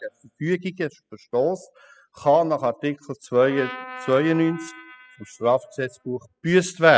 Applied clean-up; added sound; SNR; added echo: classical method spectral subtraction.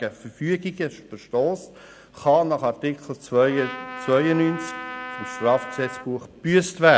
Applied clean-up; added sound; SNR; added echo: none; Trumpet; 12 dB; none.